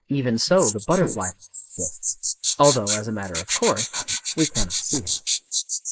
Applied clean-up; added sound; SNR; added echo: neural mask model Resemble Enhance denoiser.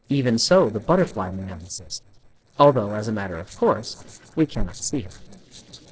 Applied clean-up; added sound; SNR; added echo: neural separator model SepFormer DNS4.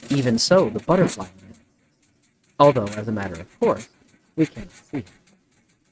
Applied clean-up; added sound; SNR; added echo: neural mask model RNNoise.